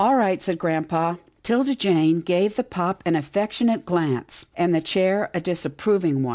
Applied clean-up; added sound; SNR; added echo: none; none; none; none.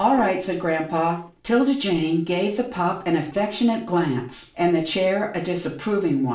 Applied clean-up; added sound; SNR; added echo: neural separator model SepFormer DNS4.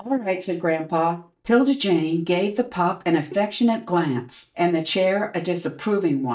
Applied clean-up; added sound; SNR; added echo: neural mask model DeepFilterNet 3.